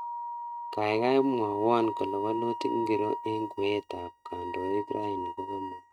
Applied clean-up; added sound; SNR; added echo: neural mask model RNNoise.